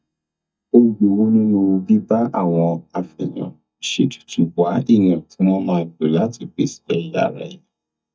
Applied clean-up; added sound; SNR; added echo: neural mask model DeepFilterNet 3.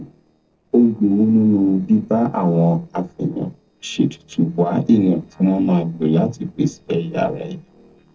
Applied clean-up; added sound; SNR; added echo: neural separator model SepFormer DNS4.